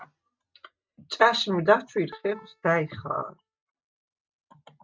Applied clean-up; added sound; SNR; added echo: neural mask model RNNoise.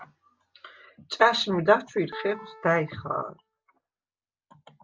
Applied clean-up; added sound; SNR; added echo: none; Piano; 19 dB; none.